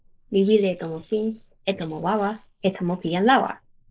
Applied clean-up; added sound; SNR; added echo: neural mask model Resemble Enhance denoiser.